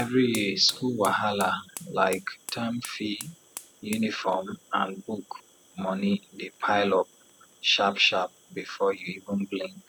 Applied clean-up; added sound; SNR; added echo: none; Fire; 19 dB; none.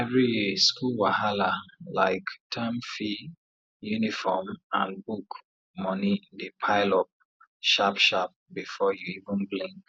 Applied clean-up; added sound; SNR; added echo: none; none; none; none.